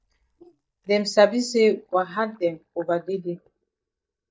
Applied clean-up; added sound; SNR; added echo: neural mask model DeepFilterNet 3.